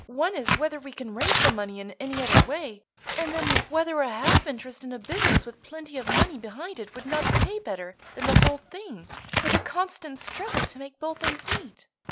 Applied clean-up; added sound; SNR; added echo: none; Tearing; -5 dB; none.